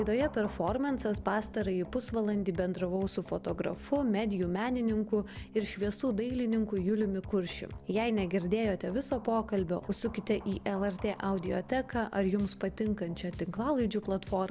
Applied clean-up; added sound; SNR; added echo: none; none; none; none.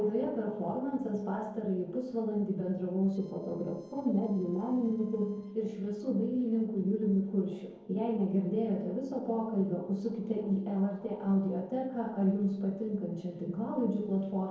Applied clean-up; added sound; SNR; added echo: neural separator model SepFormer DNS4.